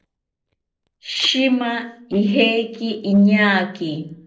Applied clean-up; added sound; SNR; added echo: neural separator model SepFormer DNS4.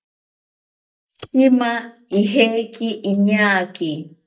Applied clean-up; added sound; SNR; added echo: neural mask model DeepFilterNet 3.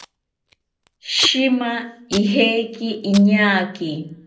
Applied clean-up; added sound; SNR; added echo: none; Packing tape, duct tape; 18 dB; reverberation time 0.5 s.